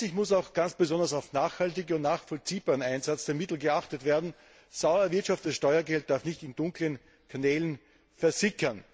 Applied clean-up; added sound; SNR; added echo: none; none; none; none.